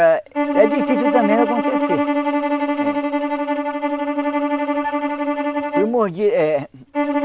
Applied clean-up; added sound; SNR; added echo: none; Bowed string instrument; -1 dB; none.